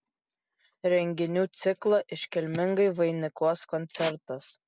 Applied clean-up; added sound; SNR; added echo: none; none; none; none.